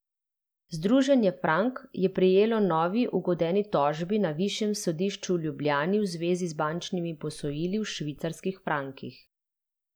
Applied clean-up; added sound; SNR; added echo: none; none; none; none.